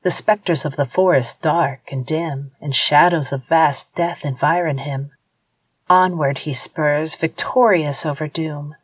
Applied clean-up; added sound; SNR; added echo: none; none; none; none.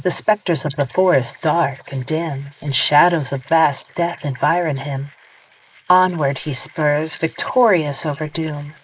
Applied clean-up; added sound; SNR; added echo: neural mask model Resemble Enhance denoiser.